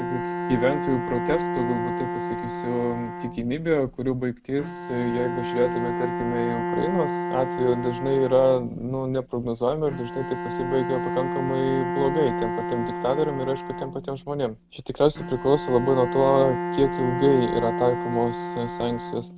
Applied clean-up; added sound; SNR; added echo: none; Bowed string instrument; 5 dB; none.